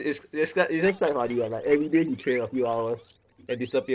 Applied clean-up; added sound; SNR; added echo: neural separator model SepFormer DNS4.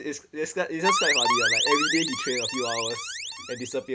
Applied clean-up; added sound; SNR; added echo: none; Alarm; -4 dB; none.